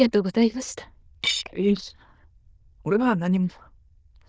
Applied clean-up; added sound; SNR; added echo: neural diffusion model UNIVERSE++.